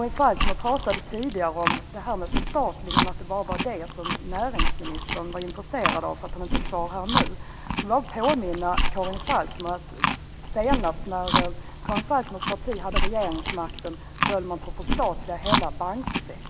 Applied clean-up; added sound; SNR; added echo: none; Chewing, mastication; -1 dB; none.